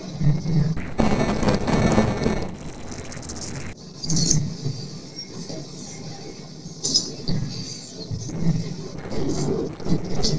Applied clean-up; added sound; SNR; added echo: neural separator model SepFormer DNS4.